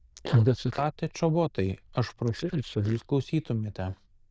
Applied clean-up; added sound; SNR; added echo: neural diffusion model UNIVERSE++.